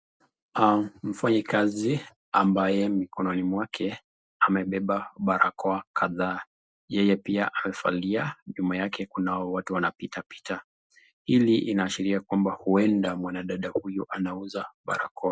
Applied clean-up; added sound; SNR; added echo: none; none; none; none.